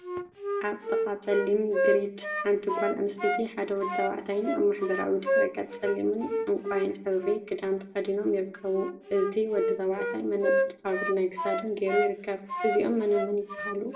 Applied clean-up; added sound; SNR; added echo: none; Wind instrument, woodwind instrument; 3 dB; reverberation time 0.6 s.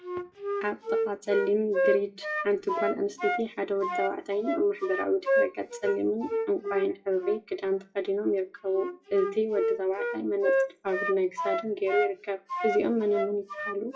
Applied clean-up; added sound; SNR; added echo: classical method WPE with log-MMSE.